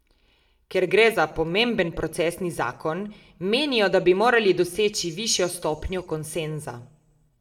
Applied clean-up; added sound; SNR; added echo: none; none; none; reverberation time 0.5 s.